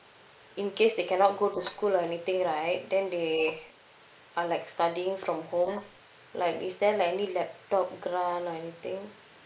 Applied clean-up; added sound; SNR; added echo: neural mask model Resemble Enhance denoiser.